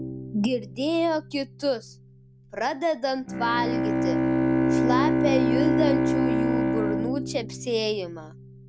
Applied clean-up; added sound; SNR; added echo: none; Bowed string instrument; -3 dB; none.